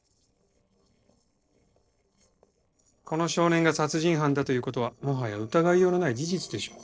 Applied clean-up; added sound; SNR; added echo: neural separator model SepFormer DNS4.